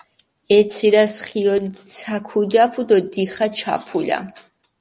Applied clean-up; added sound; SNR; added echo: none; none; none; none.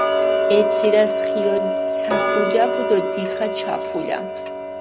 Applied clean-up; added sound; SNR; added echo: none; Tick-tock; -2 dB; none.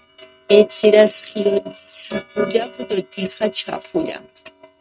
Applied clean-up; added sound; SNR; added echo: neural mask model RNNoise.